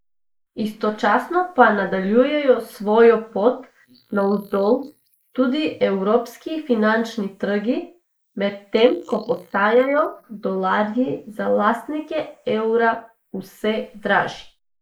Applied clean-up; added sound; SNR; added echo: neural mask model Resemble Enhance denoiser.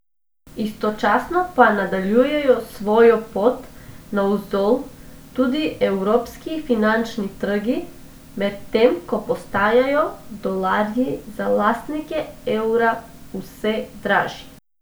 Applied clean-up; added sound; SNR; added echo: none; none; none; none.